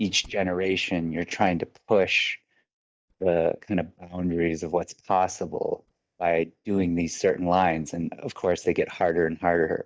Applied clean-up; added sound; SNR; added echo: neural mask model DeepFilterNet 3.